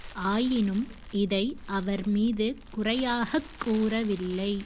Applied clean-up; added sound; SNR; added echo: none; Crumpling, crinkling + Tick; 15 dB; none.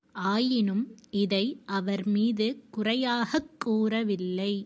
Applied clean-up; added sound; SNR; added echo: none; none; none; none.